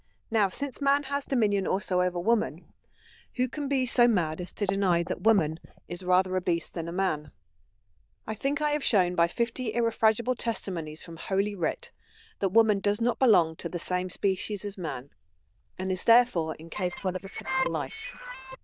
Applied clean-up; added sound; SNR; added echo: neural diffusion model UNIVERSE++.